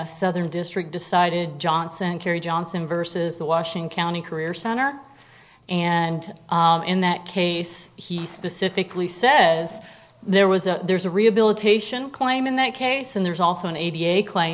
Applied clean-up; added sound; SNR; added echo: none; none; none; none.